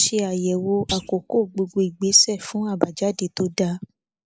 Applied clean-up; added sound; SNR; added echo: neural mask model Resemble Enhance denoiser.